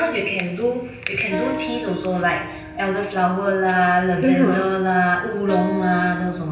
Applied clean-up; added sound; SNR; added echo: none; Acoustic guitar; 12 dB; reverberation time 0.9 s.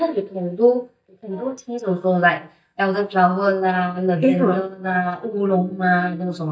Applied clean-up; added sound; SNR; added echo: neural mask model DeepFilterNet 3.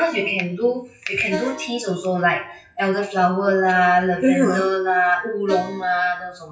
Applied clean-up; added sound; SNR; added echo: classical method WPE with log-MMSE.